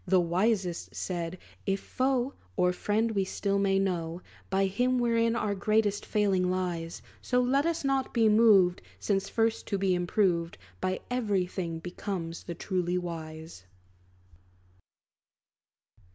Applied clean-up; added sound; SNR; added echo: none; none; none; none.